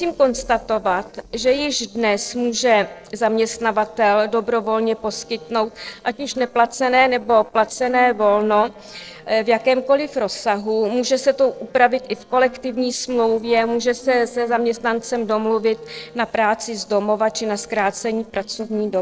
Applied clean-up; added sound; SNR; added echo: neural separator model SepFormer DNS4.